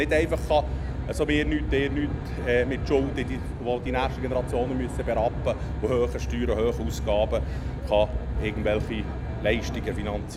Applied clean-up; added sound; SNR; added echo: none; Aircraft; 3 dB; none.